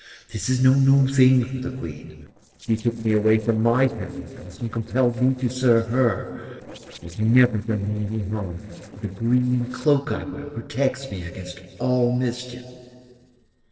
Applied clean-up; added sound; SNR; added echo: neural separator model SepFormer DNS4.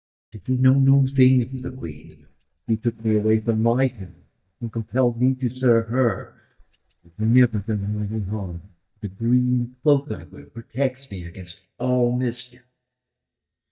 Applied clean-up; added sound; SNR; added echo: neural mask model DeepFilterNet 3.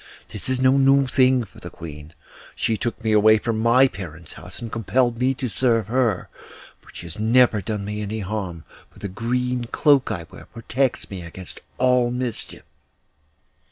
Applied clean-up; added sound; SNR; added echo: none; none; none; none.